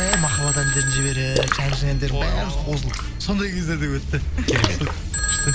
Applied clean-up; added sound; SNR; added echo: none; Splash, splatter + Telephone; 0 dB; none.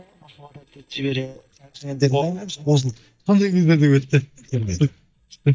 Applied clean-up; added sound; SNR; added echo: neural mask model DeepFilterNet 3.